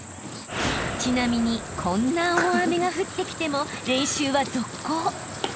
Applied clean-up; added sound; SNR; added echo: none; Cricket; 17 dB; none.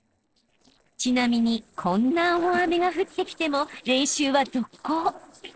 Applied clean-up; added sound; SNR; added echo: neural separator model SepFormer DNS4.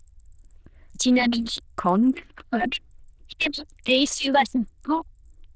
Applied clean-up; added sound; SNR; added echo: neural diffusion model UNIVERSE++.